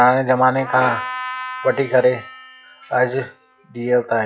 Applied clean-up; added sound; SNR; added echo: classical method log-MMSE.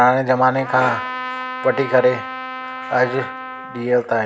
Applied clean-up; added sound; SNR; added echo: none; Trumpet; 10 dB; none.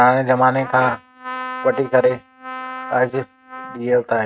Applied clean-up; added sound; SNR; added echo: neural mask model RNNoise.